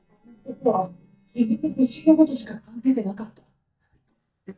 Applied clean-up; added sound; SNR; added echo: neural mask model DeepFilterNet 3.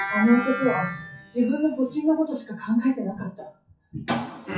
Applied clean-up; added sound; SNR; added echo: classical method WPE with log-MMSE.